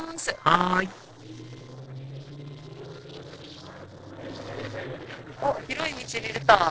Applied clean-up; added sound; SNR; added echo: neural separator model SepFormer DNS4.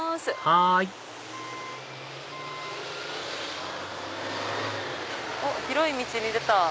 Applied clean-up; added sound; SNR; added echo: none; Wind instrument, woodwind instrument; 14 dB; none.